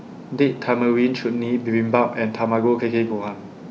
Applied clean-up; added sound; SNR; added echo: none; none; none; none.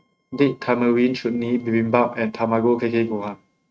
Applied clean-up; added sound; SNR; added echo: neural mask model RNNoise.